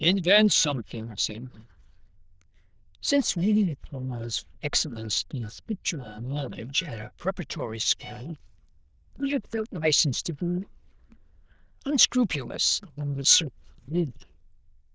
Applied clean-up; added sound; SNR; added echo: neural diffusion model UNIVERSE++.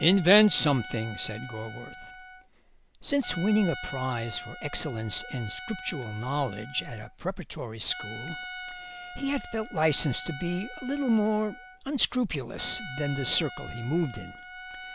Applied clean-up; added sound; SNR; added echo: none; Trumpet; 14 dB; none.